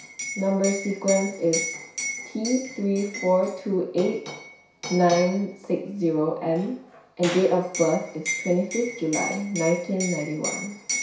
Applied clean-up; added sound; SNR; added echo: none; Liquid; 9 dB; reverberation time 0.6 s.